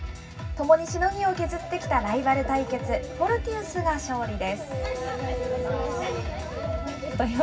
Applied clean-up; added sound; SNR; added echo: none; none; none; reverberation time 0.4 s.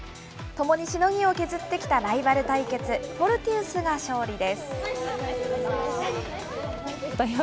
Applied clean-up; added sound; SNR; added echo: none; none; none; none.